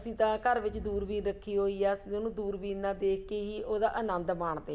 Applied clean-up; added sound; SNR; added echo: none; none; none; none.